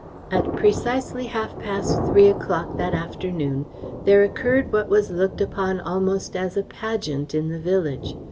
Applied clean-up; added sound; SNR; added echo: none; Thunder; 9 dB; none.